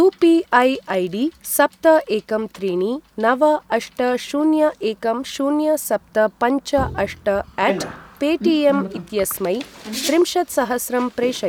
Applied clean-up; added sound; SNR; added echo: none; Bicycle + Bowed string instrument; 15 dB; none.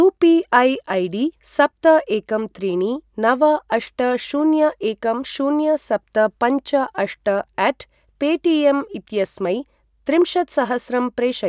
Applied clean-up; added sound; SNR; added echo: none; none; none; none.